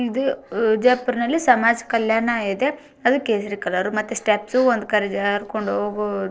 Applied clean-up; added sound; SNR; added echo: neural separator model SepFormer DNS4.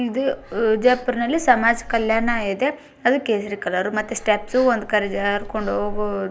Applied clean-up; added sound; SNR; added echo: none; Breathing; 11 dB; none.